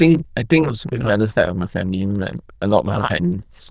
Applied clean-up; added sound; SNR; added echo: neural diffusion model UNIVERSE++.